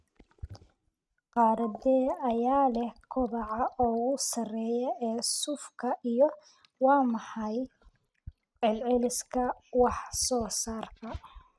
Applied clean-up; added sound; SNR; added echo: neural mask model RNNoise.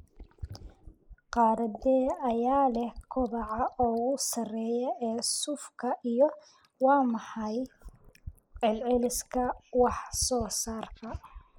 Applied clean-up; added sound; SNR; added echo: neural mask model Resemble Enhance denoiser.